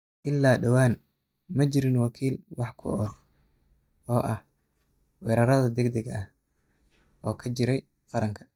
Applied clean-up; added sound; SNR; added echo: neural mask model DeepFilterNet 3.